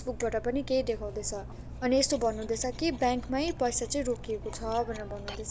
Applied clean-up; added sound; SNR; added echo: none; Cutlery, silverware; 10 dB; none.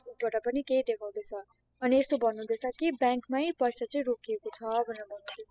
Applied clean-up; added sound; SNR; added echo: classical method spectral subtraction.